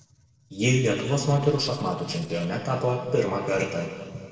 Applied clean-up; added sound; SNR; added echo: neural separator model SepFormer DNS4.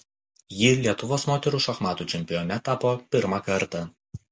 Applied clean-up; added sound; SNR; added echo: none; none; none; none.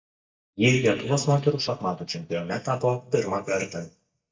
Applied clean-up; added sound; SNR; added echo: neural mask model DeepFilterNet 3.